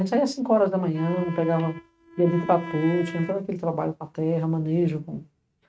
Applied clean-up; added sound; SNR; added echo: neural mask model RNNoise.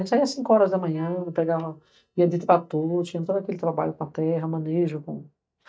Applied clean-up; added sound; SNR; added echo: neural mask model DeepFilterNet 3.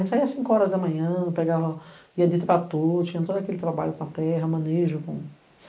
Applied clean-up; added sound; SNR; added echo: neural mask model Resemble Enhance denoiser.